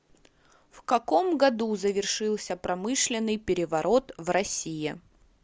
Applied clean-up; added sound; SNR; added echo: none; none; none; none.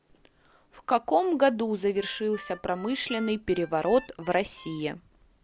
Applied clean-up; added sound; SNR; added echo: none; Harmonica; 20 dB; none.